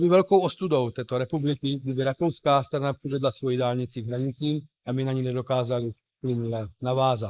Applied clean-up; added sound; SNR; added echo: neural mask model Resemble Enhance denoiser.